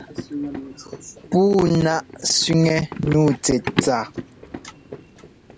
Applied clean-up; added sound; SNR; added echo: none; Run; 11 dB; none.